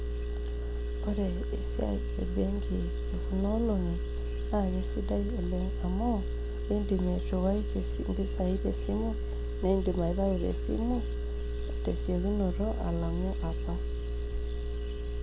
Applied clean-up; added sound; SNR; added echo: none; Engine; -1 dB; none.